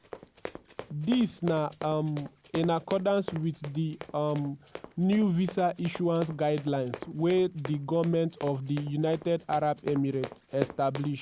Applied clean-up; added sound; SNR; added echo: none; Run; 14 dB; none.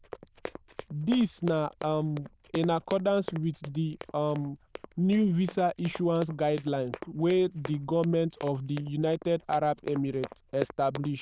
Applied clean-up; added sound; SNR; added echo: neural diffusion model UNIVERSE++.